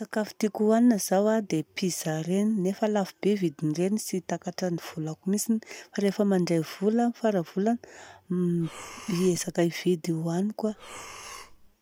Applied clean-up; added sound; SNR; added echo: none; Breathing; 18 dB; none.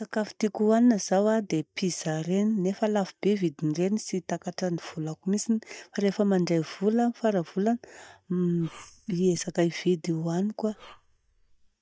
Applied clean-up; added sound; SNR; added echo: neural mask model DeepFilterNet 3.